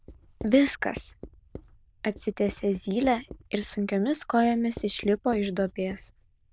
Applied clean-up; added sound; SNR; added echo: neural diffusion model UNIVERSE++.